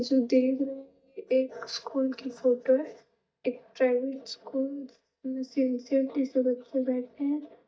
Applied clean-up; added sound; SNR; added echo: neural mask model DeepFilterNet 3.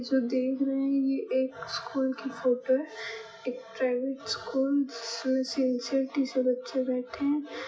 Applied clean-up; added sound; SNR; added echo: classical method WPE with log-MMSE.